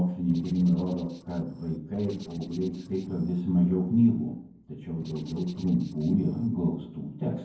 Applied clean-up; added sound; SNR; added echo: neural separator model SepFormer DNS4.